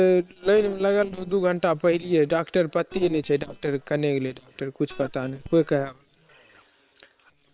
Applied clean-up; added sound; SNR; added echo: neural separator model SepFormer WHAM!.